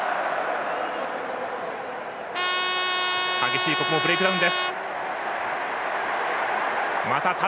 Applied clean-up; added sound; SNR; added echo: none; Trumpet; -2 dB; none.